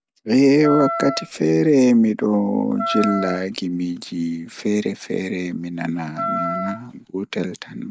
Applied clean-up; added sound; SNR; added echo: none; Wind instrument, woodwind instrument; 7 dB; none.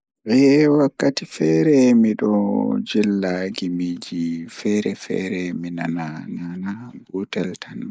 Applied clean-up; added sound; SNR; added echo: neural mask model Resemble Enhance denoiser.